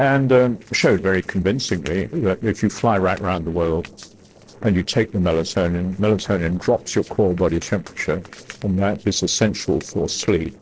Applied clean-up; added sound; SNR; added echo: neural separator model SepFormer DNS4.